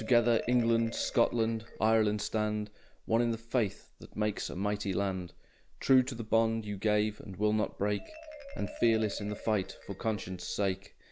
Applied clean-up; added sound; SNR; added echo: none; Marimba, xylophone; 19 dB; none.